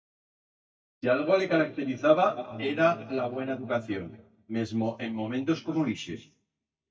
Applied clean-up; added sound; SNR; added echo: neural mask model DeepFilterNet 3.